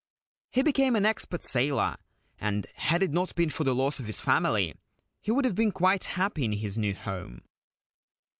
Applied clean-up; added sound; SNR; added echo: none; none; none; none.